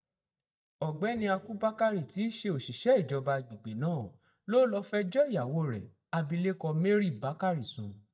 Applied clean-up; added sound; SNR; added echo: neural mask model DeepFilterNet 3.